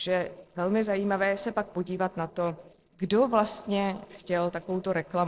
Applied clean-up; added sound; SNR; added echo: neural separator model SepFormer DNS4.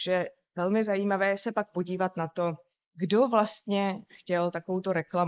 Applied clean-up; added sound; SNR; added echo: neural mask model Resemble Enhance denoiser.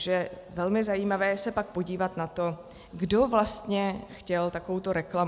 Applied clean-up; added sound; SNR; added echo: none; none; none; none.